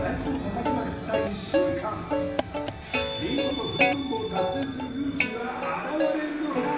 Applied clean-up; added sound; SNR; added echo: none; Plucked string instrument; 0 dB; reverberation time 0.9 s.